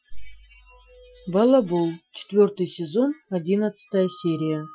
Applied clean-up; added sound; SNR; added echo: classical method Wiener filter.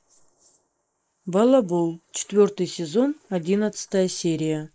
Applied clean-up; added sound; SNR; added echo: neural mask model Resemble Enhance denoiser.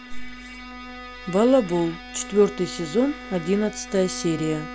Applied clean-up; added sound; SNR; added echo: none; Bowed string instrument; 14 dB; none.